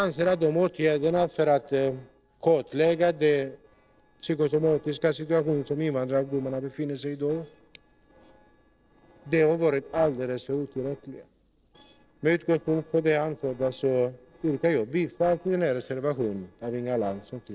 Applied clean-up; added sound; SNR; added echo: neural separator model SepFormer DNS4.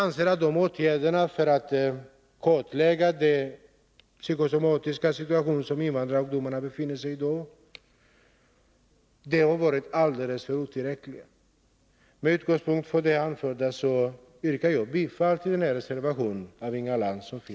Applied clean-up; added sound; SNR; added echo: none; none; none; none.